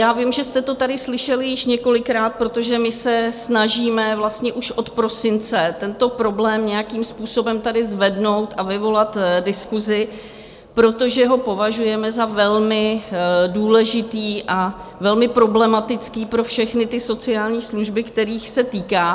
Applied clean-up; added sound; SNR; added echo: none; none; none; none.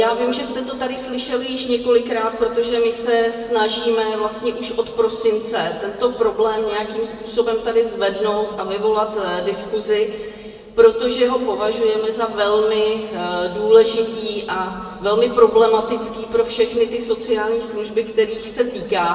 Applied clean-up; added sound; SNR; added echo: none; none; none; reverberation time 2.0 s.